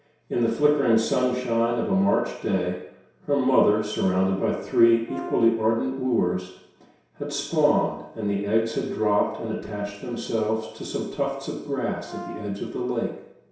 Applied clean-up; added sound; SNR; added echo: none; Brass instrument; 16 dB; reverberation time 0.7 s.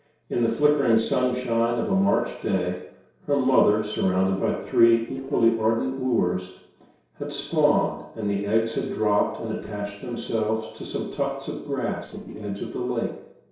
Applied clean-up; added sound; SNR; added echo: neural separator model SepFormer DNS4.